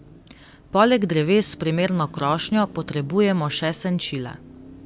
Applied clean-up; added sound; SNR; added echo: none; Car passing by / Traffic noise, roadway noise / Engine; 20 dB; none.